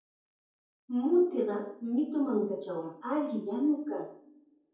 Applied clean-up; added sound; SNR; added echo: none; none; none; reverberation time 0.6 s.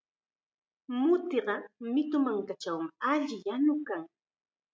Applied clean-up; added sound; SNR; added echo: none; none; none; none.